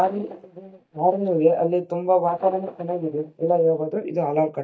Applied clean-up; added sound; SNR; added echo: neural mask model DeepFilterNet 3.